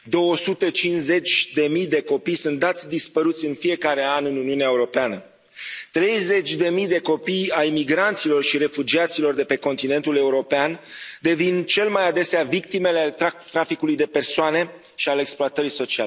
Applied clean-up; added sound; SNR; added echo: none; none; none; none.